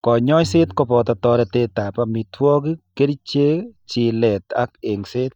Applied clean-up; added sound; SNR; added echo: neural mask model DeepFilterNet 3.